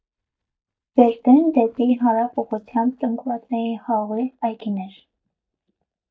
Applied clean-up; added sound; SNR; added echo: neural mask model DeepFilterNet 3.